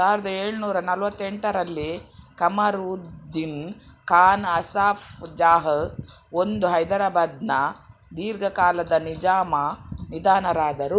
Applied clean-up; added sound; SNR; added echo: none; none; none; none.